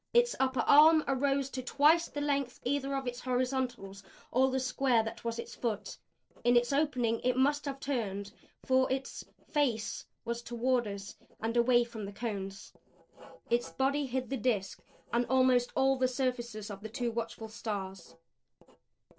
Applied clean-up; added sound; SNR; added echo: neural separator model SepFormer DNS4.